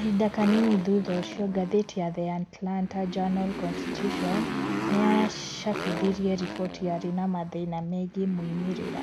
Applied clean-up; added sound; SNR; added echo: none; Motorcycle; 7 dB; none.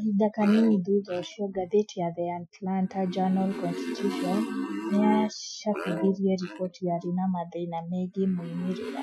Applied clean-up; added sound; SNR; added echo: classical method Wiener filter.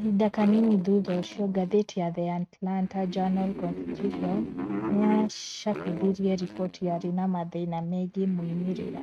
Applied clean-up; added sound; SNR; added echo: neural mask model RNNoise.